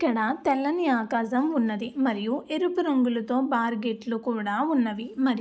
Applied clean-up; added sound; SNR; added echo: none; none; none; none.